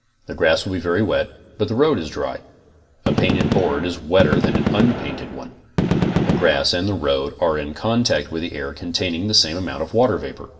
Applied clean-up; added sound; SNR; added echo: none; Gunshot, gunfire; 0 dB; reverberation time 1.0 s.